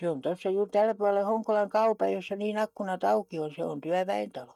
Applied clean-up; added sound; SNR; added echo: neural mask model DeepFilterNet 3.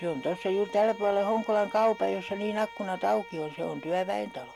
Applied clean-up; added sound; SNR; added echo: none; Bowed string instrument; 16 dB; none.